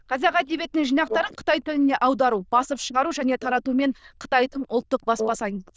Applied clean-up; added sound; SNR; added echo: neural diffusion model UNIVERSE++.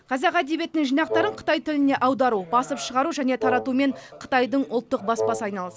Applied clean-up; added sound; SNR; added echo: none; Wind instrument, woodwind instrument; 5 dB; none.